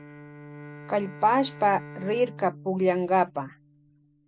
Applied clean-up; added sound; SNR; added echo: none; Bowed string instrument; 17 dB; none.